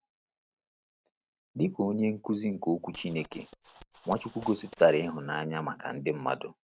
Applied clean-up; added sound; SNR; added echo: neural mask model RNNoise.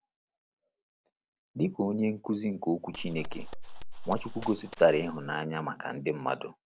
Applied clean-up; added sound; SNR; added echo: none; Gunshot, gunfire; 5 dB; none.